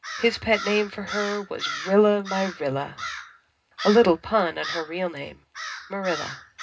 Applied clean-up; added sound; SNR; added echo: none; Crow; 11 dB; reverberation time 0.2 s.